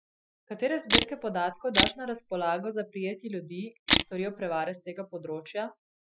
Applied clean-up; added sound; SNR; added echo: classical method Wiener filter.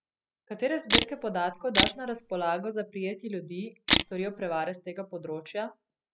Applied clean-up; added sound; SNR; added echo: none; Camera; -4 dB; none.